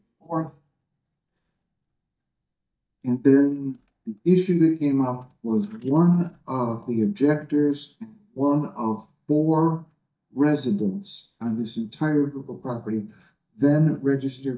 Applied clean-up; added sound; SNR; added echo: neural mask model DeepFilterNet 3.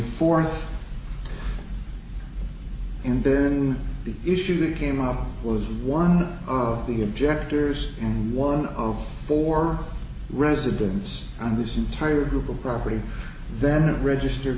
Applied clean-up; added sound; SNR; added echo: none; none; none; none.